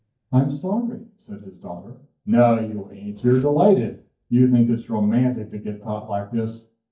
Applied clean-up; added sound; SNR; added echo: neural mask model DeepFilterNet 3.